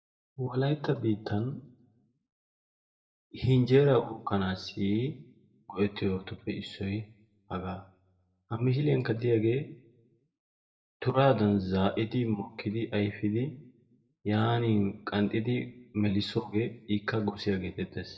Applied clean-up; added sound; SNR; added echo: none; none; none; reverberation time 0.5 s.